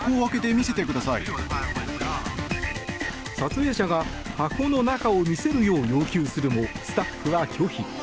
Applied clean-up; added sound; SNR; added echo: none; Knock; 17 dB; none.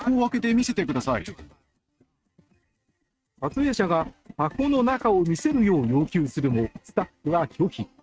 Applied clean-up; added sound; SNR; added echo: neural mask model RNNoise.